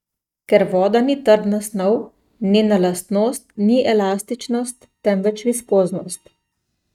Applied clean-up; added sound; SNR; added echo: neural mask model DeepFilterNet 3.